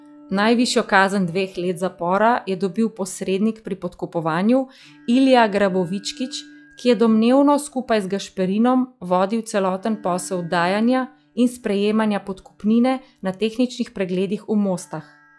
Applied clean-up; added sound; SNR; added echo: classical method log-MMSE.